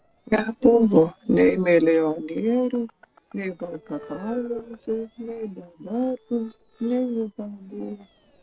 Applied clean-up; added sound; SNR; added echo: neural separator model SepFormer DNS4.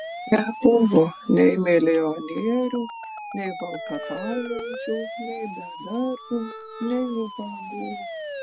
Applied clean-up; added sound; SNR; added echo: none; Siren; 12 dB; none.